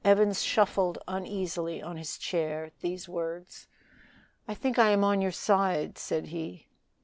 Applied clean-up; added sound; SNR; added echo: none; none; none; none.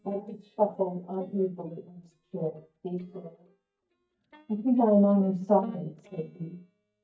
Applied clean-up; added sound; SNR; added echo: neural mask model DeepFilterNet 3.